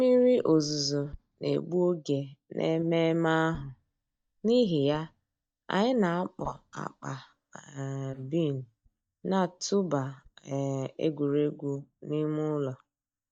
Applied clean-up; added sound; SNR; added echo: neural mask model DeepFilterNet 3.